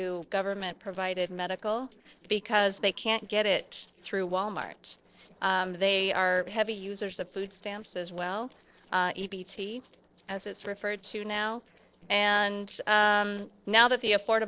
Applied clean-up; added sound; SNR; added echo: neural separator model SepFormer DNS4.